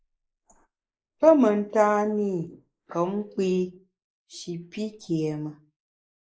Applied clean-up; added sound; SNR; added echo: neural mask model Resemble Enhance denoiser.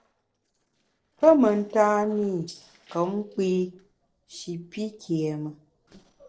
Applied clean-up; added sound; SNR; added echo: neural separator model SepFormer DNS4.